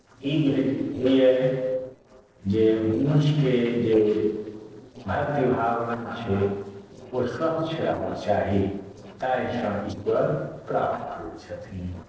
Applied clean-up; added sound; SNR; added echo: neural separator model SepFormer DNS4.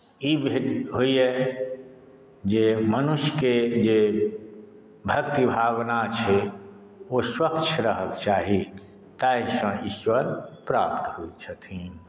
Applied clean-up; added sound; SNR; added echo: none; none; none; none.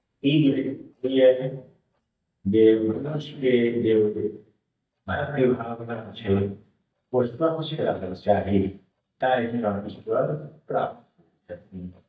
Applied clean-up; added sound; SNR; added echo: neural mask model DeepFilterNet 3.